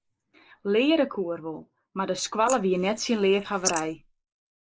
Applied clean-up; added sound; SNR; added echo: neural mask model Resemble Enhance denoiser.